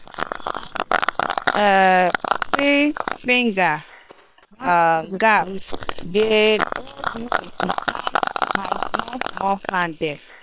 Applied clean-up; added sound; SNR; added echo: neural separator model SepFormer WHAM!.